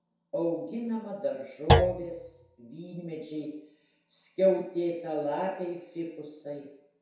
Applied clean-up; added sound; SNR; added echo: none; Thump, thud; -5 dB; reverberation time 0.7 s.